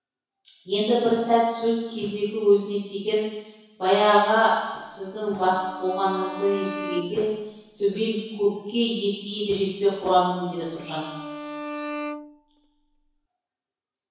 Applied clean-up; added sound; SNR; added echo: none; Bowed string instrument; 13 dB; reverberation time 1.1 s.